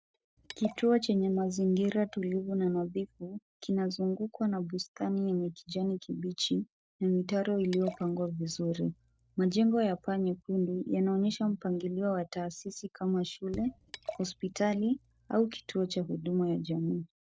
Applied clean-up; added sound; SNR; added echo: neural separator model SepFormer DNS4.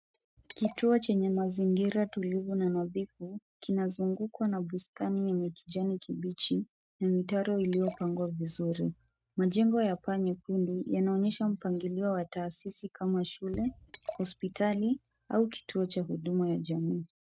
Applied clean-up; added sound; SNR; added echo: neural mask model RNNoise.